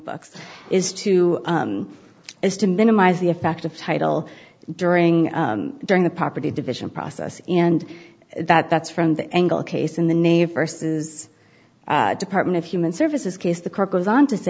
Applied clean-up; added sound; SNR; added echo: none; none; none; none.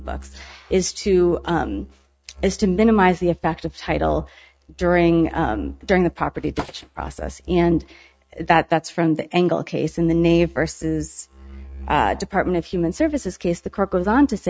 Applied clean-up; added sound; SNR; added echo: neural mask model RNNoise.